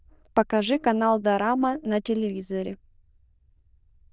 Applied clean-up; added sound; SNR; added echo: neural diffusion model UNIVERSE++.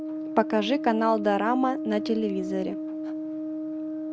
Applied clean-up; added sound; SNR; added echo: none; Brass instrument; 5 dB; none.